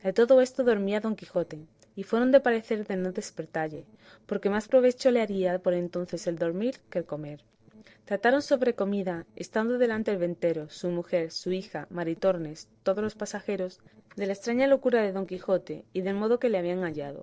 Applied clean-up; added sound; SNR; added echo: neural separator model SepFormer DNS4.